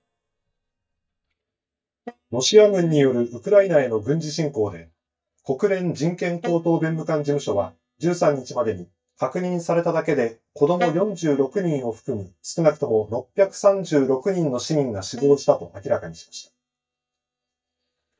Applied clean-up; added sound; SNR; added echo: neural mask model DeepFilterNet 3.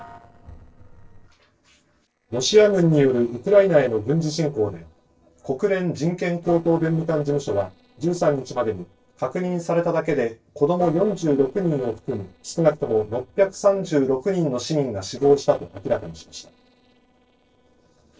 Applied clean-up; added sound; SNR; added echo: neural separator model SepFormer DNS4.